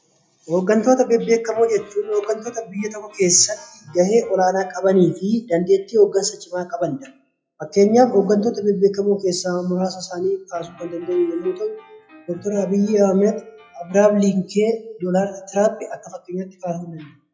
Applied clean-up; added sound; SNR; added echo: classical method WPE with log-MMSE.